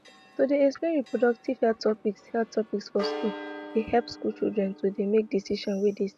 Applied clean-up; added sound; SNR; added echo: none; Church bell; 15 dB; none.